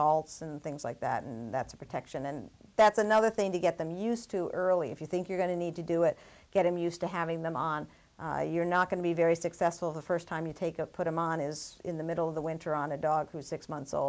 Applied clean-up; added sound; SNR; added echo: none; none; none; none.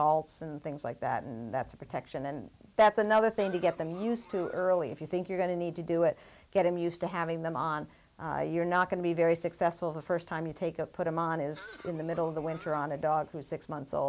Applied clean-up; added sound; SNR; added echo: none; Cough; 20 dB; none.